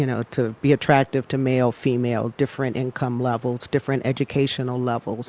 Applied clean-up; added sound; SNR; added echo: none; none; none; none.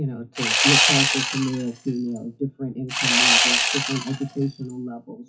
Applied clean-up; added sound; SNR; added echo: classical method WPE with log-MMSE.